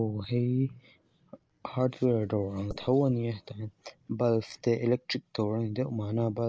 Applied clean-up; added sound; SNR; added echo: neural mask model Resemble Enhance denoiser.